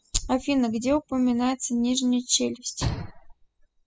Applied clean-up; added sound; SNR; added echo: classical method spectral subtraction.